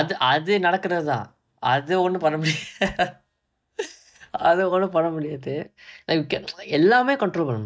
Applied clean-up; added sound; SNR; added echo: neural mask model DeepFilterNet 3.